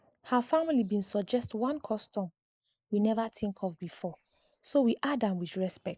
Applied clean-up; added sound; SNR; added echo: neural mask model Resemble Enhance denoiser.